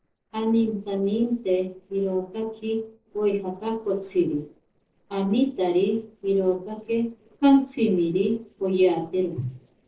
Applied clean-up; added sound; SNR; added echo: neural separator model SepFormer DNS4.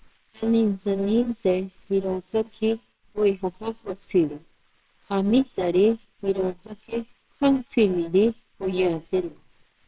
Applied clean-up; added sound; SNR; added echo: neural separator model SepFormer WHAMR!.